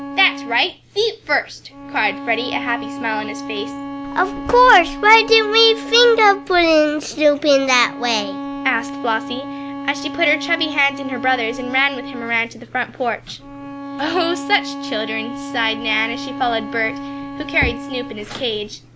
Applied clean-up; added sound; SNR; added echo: none; Bowed string instrument; 11 dB; none.